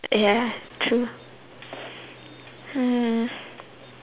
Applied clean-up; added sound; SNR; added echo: none; none; none; none.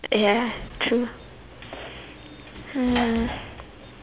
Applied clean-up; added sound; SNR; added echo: none; Sliding door / Slam; 11 dB; none.